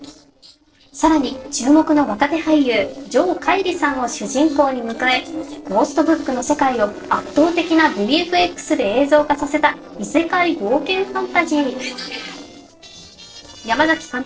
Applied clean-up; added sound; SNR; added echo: neural separator model SepFormer DNS4.